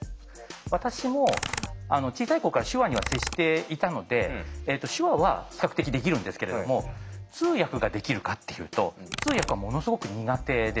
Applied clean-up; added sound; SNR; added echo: none; Computer keyboard; 10 dB; none.